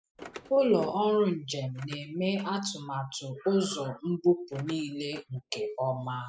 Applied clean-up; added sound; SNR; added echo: classical method spectral subtraction.